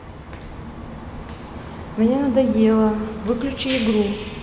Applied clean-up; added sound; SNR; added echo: none; Train; 14 dB; none.